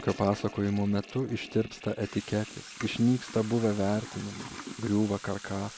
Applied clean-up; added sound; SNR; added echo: none; Toilet flush / Water tap, faucet; 15 dB; none.